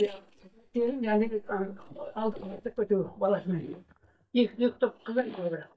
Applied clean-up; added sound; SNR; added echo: neural mask model DeepFilterNet 3.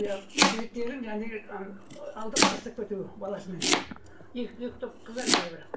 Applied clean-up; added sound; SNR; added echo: none; Domestic sounds, home sounds; -5 dB; reverberation time 0.3 s.